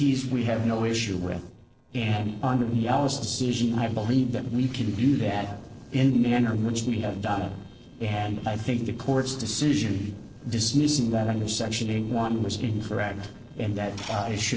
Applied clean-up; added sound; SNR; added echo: neural separator model SepFormer DNS4.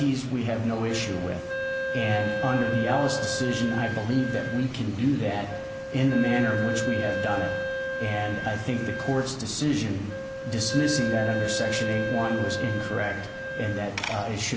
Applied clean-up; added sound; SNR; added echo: none; Wind instrument, woodwind instrument; 5 dB; none.